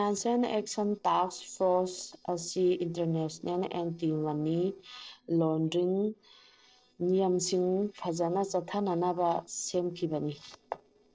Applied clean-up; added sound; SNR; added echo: neural separator model SepFormer DNS4.